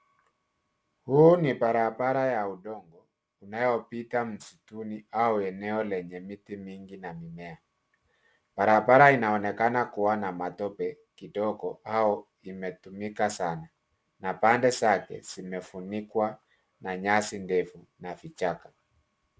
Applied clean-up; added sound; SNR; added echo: none; none; none; none.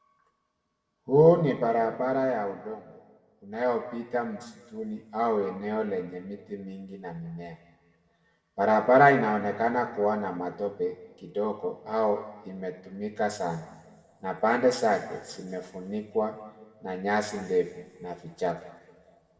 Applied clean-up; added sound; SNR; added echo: none; none; none; reverberation time 1.4 s.